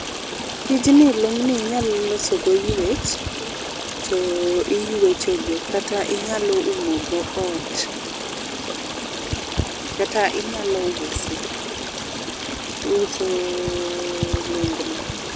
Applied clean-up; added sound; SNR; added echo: none; Stream; 5 dB; none.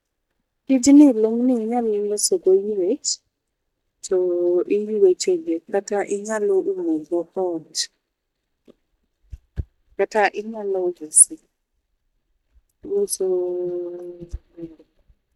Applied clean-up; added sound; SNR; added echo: neural mask model DeepFilterNet 3.